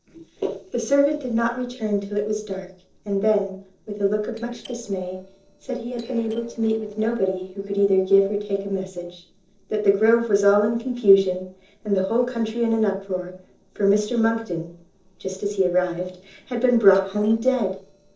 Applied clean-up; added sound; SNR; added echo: neural separator model SepFormer DNS4.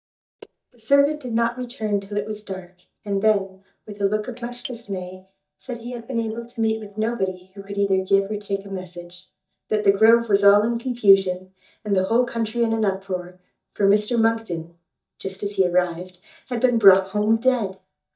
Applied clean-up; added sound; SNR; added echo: neural mask model DeepFilterNet 3.